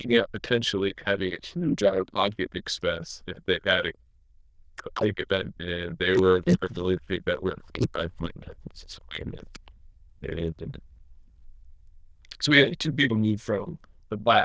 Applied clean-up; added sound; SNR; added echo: neural diffusion model UNIVERSE++.